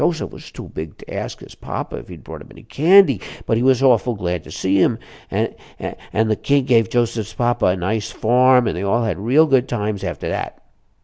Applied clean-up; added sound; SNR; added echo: none; none; none; none.